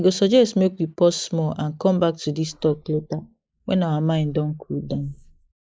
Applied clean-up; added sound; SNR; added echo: neural mask model Resemble Enhance denoiser.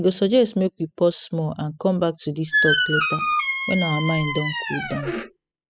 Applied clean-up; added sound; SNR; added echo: classical method spectral subtraction.